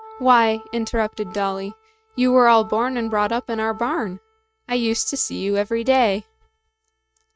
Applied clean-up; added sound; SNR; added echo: neural mask model RNNoise.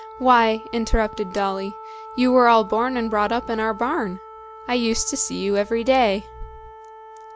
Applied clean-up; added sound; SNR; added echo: none; Wind instrument, woodwind instrument; 17 dB; none.